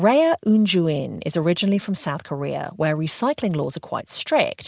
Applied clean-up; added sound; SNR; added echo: none; none; none; none.